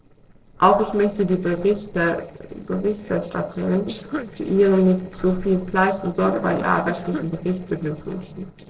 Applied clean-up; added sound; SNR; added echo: neural separator model SepFormer DNS4.